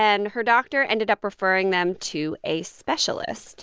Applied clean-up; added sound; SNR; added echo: none; none; none; none.